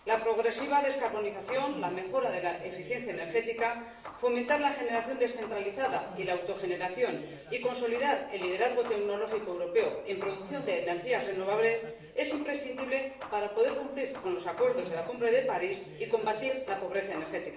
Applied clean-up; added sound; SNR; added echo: none; Hammer / Wood; 17 dB; reverberation time 0.6 s.